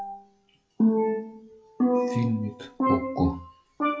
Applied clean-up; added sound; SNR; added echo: classical method log-MMSE.